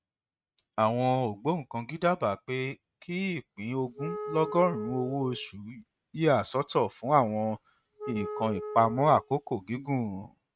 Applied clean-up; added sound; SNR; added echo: neural mask model RNNoise.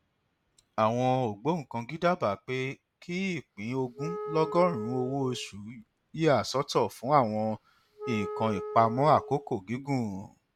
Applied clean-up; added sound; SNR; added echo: none; Wind instrument, woodwind instrument; 11 dB; none.